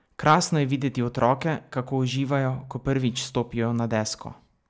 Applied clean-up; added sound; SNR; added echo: none; none; none; none.